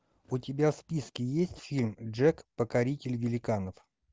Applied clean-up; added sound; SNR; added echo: none; none; none; none.